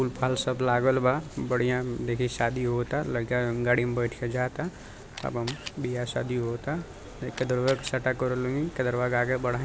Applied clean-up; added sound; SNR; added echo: none; Camera; 16 dB; none.